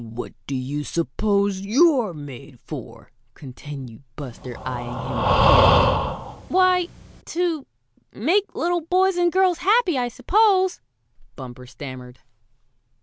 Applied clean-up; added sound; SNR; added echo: none; Breathing; -3 dB; none.